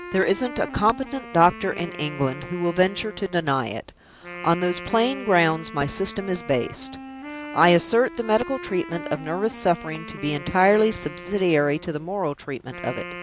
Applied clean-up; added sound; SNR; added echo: none; Wind instrument, woodwind instrument; 14 dB; none.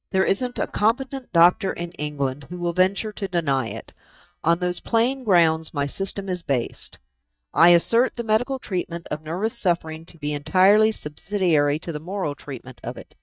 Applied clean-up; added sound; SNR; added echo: neural mask model DeepFilterNet 3.